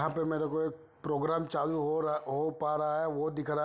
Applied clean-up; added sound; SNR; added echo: none; none; none; none.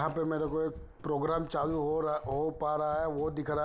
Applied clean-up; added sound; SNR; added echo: none; Run; 16 dB; none.